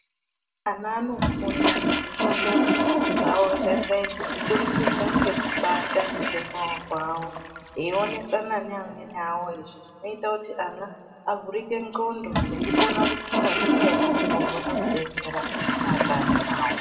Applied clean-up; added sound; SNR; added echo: none; Toilet flush; -3 dB; reverberation time 1.6 s.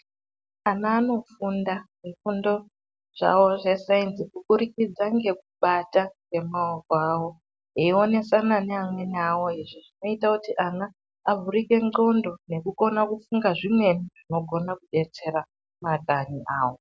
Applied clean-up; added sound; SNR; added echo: none; none; none; none.